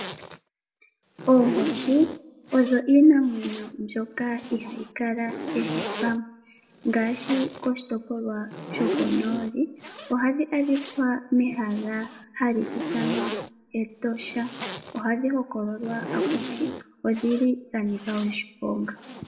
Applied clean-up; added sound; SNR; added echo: none; Zipper (clothing); 9 dB; reverberation time 0.9 s.